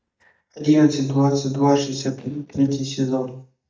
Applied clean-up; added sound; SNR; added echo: neural mask model DeepFilterNet 3.